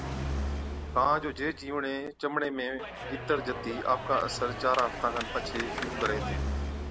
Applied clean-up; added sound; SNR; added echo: none; Clapping + Car passing by; 4 dB; none.